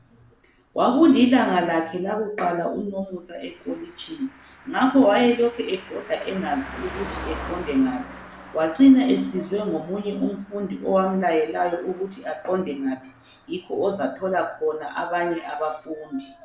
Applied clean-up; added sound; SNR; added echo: none; Car passing by; 19 dB; none.